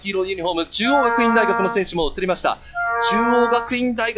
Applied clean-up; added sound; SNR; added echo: classical method log-MMSE.